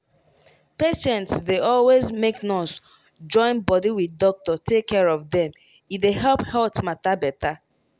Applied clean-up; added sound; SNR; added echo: none; none; none; none.